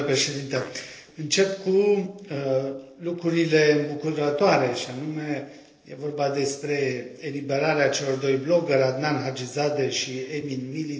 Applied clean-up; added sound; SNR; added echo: neural separator model SepFormer DNS4.